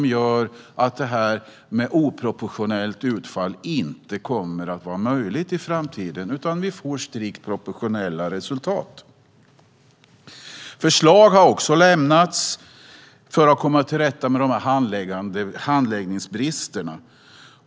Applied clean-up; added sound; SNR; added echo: none; none; none; none.